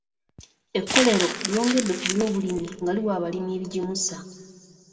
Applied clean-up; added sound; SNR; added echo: none; Crumpling, crinkling; 4 dB; reverberation time 2.2 s.